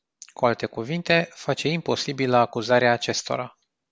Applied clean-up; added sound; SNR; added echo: none; none; none; none.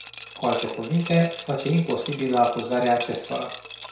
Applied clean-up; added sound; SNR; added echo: none; Liquid; 9 dB; reverberation time 0.5 s.